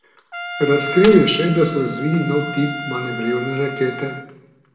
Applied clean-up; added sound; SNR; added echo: none; Trumpet; 11 dB; reverberation time 0.9 s.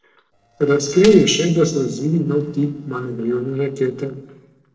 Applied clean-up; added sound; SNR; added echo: neural separator model SepFormer DNS4.